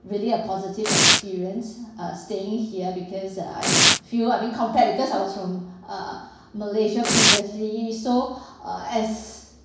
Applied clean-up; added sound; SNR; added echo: none; Domestic sounds, home sounds; -1 dB; reverberation time 0.7 s.